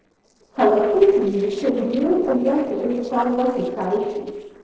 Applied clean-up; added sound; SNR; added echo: neural separator model SepFormer DNS4.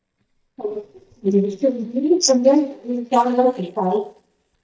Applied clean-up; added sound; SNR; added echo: neural mask model DeepFilterNet 3.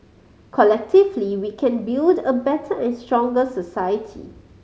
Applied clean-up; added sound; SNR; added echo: none; none; none; none.